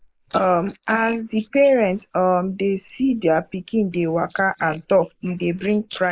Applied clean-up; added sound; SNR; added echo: neural mask model Resemble Enhance denoiser.